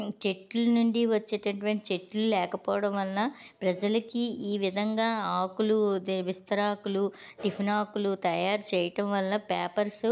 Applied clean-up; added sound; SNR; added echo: none; none; none; none.